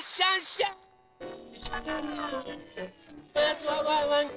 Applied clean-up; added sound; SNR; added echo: neural separator model SepFormer DNS4.